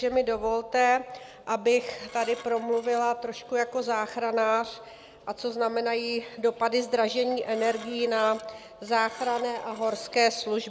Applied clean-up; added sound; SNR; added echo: none; Dishes, pots, and pans / Glass; 20 dB; none.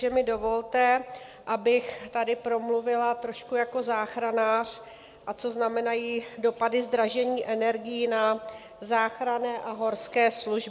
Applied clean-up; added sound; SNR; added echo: none; none; none; none.